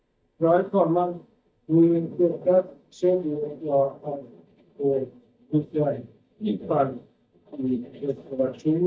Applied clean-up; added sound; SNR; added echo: neural mask model DeepFilterNet 3.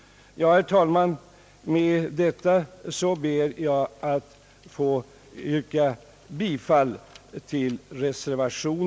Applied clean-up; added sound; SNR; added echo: none; none; none; none.